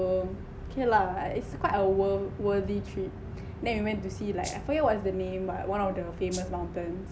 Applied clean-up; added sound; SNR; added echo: none; Rattle (instrument); 14 dB; none.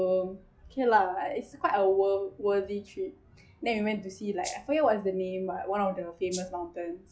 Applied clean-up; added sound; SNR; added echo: classical method log-MMSE.